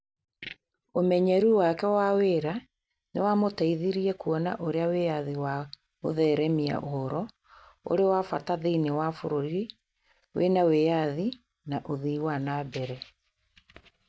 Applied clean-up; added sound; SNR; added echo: none; none; none; none.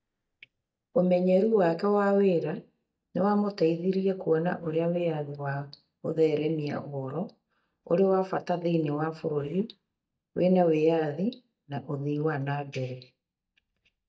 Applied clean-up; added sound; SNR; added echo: neural mask model DeepFilterNet 3.